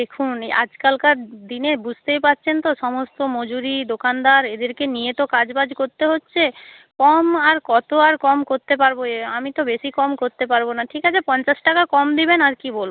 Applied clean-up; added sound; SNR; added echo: none; none; none; none.